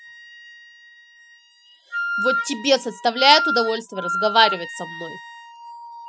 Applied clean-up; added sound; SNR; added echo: classical method spectral subtraction.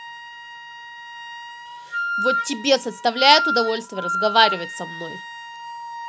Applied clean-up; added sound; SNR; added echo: none; Wind instrument, woodwind instrument; 5 dB; none.